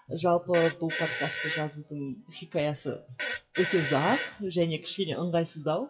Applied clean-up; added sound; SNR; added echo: classical method WPE with log-MMSE.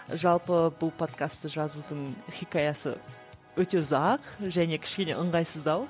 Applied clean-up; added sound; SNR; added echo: none; none; none; none.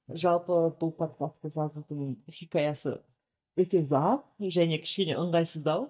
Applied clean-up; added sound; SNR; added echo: neural mask model DeepFilterNet 3.